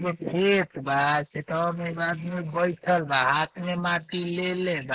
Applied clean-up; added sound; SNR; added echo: neural mask model Resemble Enhance denoiser.